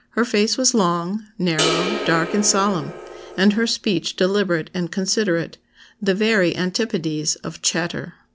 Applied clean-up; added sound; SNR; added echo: none; Crash cymbal; 5 dB; none.